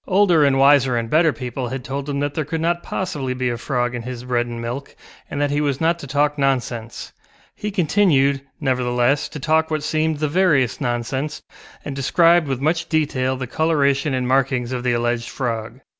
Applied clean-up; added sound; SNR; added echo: none; none; none; none.